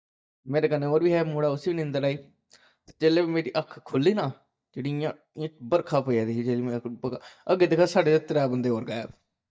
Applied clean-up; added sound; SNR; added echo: neural mask model DeepFilterNet 3.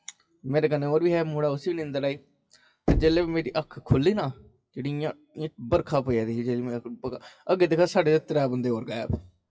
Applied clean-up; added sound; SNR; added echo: classical method WPE with log-MMSE.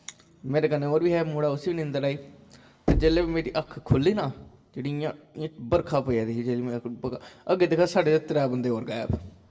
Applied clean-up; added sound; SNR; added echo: none; Knock; 5 dB; reverberation time 0.7 s.